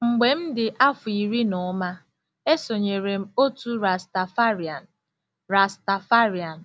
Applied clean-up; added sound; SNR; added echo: none; none; none; none.